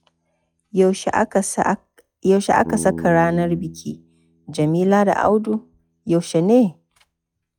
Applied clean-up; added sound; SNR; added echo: classical method log-MMSE.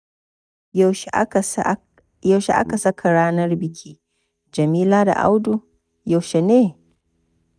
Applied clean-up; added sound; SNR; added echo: neural mask model DeepFilterNet 3.